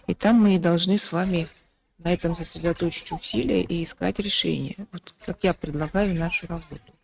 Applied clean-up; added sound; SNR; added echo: neural mask model RNNoise.